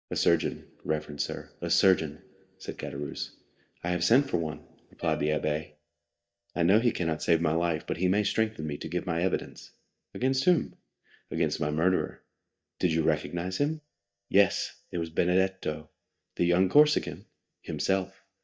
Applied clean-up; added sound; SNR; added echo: neural mask model DeepFilterNet 3.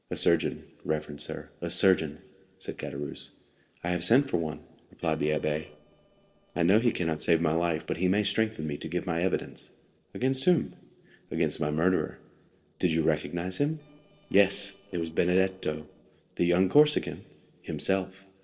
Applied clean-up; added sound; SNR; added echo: neural separator model SepFormer DNS4.